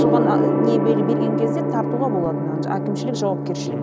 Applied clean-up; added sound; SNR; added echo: none; Gong; -3 dB; none.